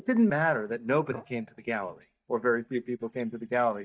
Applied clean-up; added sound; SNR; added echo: neural mask model DeepFilterNet 3.